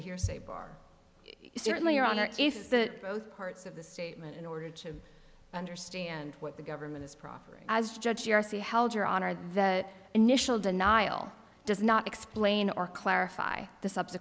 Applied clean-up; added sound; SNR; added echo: none; none; none; none.